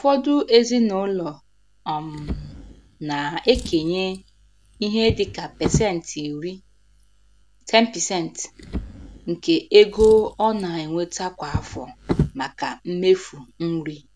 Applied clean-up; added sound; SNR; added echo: none; Drawer open or close; 11 dB; none.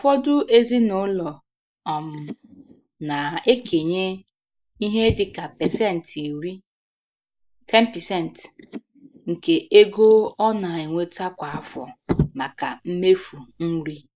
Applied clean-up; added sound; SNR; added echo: neural mask model Resemble Enhance denoiser.